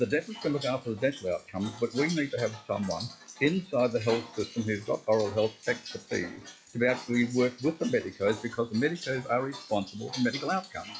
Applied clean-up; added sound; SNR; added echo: classical method log-MMSE.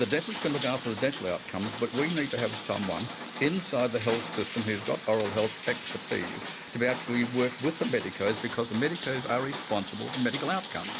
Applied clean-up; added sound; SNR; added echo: none; Rain; 6 dB; none.